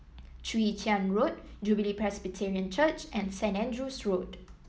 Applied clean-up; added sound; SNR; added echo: none; none; none; none.